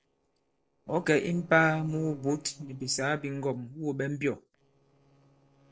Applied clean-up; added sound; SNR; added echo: neural separator model SepFormer DNS4.